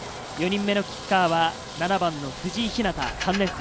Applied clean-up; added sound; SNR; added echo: none; Sawing; 14 dB; none.